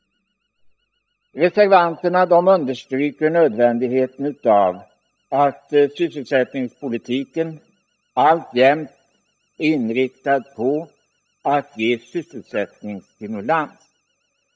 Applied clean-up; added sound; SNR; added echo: neural mask model DeepFilterNet 3.